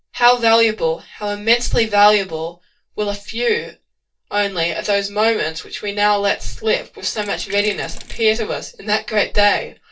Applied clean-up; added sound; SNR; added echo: neural separator model SepFormer DNS4.